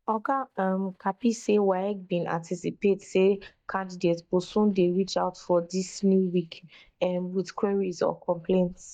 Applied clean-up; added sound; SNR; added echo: neural mask model DeepFilterNet 3.